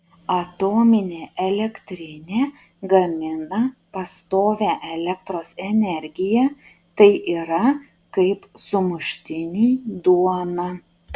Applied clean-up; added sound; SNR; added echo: none; none; none; none.